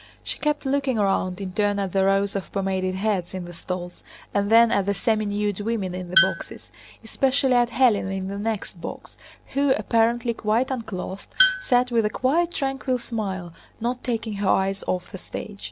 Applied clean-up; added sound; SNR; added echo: none; Tools; 7 dB; none.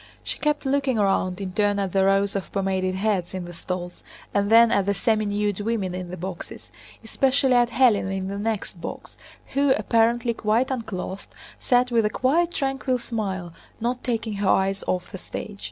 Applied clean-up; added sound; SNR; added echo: none; none; none; none.